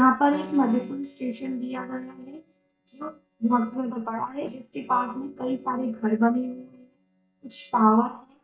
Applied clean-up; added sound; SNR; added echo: neural mask model DeepFilterNet 3.